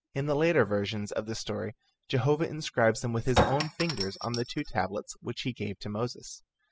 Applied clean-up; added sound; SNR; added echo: classical method spectral subtraction.